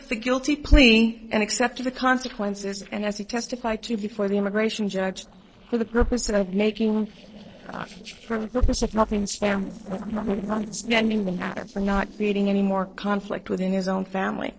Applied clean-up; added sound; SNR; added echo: neural separator model SepFormer DNS4.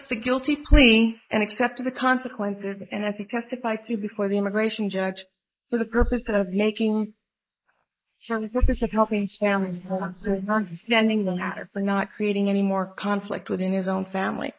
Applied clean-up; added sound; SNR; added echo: neural mask model Resemble Enhance denoiser.